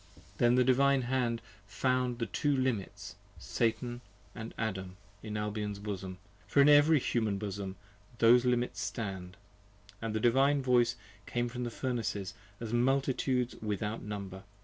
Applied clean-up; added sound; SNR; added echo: none; none; none; none.